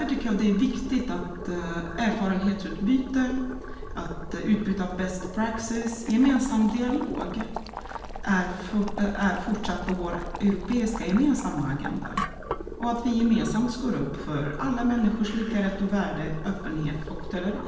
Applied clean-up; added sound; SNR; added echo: none; Boiling; 9 dB; reverberation time 0.8 s.